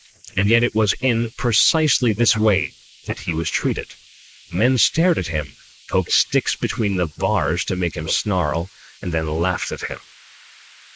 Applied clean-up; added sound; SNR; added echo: neural mask model Resemble Enhance denoiser.